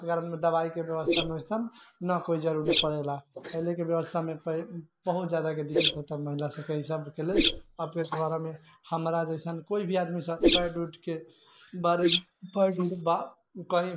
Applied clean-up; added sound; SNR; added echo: neural mask model Resemble Enhance denoiser.